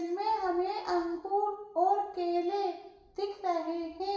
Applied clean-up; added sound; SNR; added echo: none; none; none; reverberation time 0.8 s.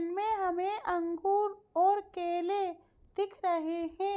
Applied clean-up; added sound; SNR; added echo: none; none; none; none.